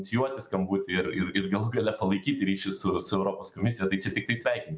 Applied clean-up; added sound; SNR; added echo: none; none; none; none.